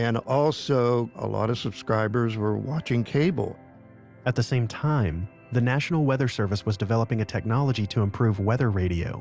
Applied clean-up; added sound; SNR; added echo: none; none; none; none.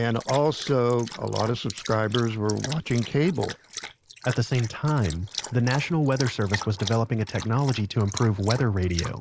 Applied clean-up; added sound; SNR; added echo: neural mask model Resemble Enhance denoiser.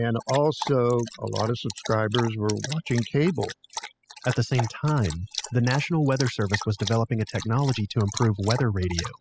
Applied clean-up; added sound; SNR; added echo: classical method spectral subtraction.